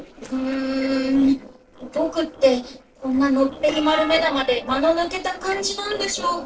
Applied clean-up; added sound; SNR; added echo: neural separator model SepFormer DNS4.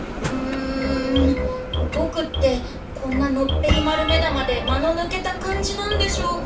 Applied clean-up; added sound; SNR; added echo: none; Bell; 6 dB; reverberation time 0.2 s.